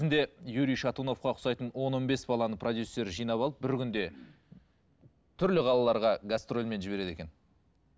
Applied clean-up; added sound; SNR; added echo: none; none; none; none.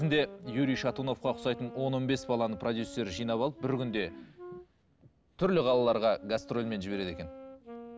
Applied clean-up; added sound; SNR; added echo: none; Wind instrument, woodwind instrument; 16 dB; none.